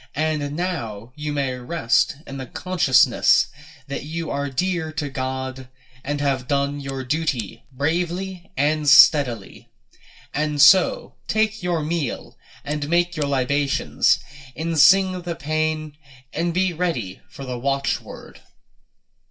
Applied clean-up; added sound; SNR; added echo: neural separator model SepFormer DNS4.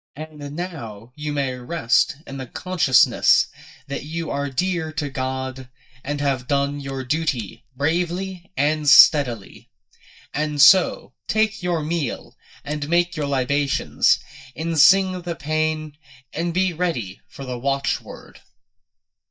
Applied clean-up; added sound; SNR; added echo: neural mask model DeepFilterNet 3.